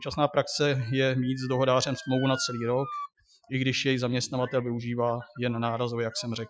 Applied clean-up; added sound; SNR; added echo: classical method Wiener filter.